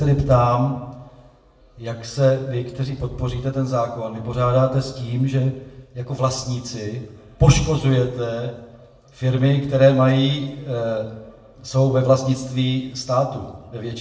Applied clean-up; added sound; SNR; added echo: none; none; none; reverberation time 0.7 s.